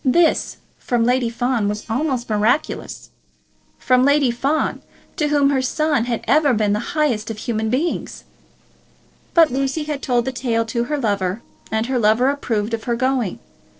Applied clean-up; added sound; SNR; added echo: neural separator model SepFormer DNS4.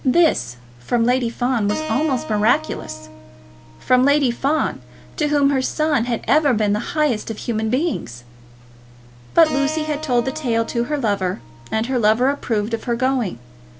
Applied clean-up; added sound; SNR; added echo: none; Keyboard (musical); 16 dB; none.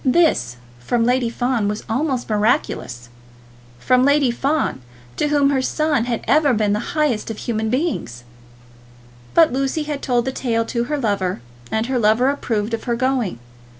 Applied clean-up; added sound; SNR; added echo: none; none; none; none.